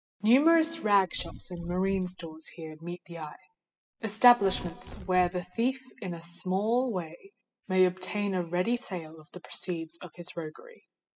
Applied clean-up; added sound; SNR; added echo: classical method spectral subtraction.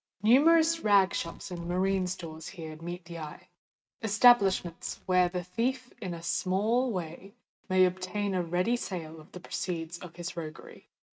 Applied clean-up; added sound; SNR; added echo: neural mask model RNNoise.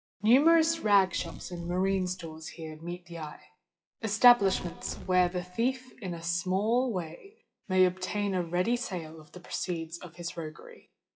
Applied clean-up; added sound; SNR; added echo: classical method log-MMSE.